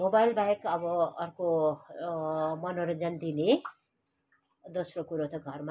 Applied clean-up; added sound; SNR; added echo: none; none; none; none.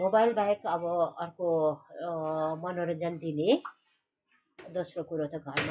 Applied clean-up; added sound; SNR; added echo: classical method log-MMSE.